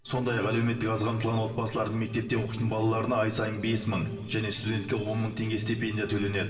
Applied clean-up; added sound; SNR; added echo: neural separator model SepFormer DNS4.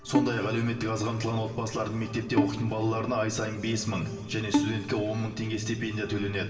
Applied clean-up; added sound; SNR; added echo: none; Bowed string instrument; 4 dB; reverberation time 2.8 s.